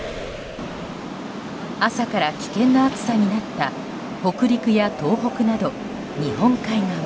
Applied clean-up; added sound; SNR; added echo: none; none; none; none.